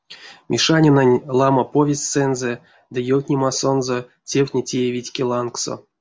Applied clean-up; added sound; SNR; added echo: none; none; none; none.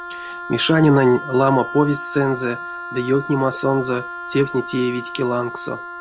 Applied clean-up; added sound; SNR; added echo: none; Wind instrument, woodwind instrument; 11 dB; none.